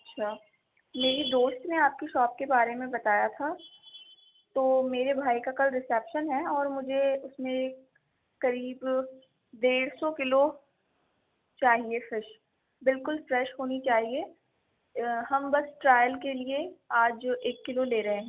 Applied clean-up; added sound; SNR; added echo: none; none; none; none.